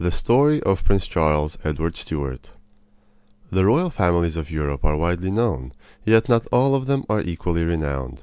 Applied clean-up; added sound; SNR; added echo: none; none; none; none.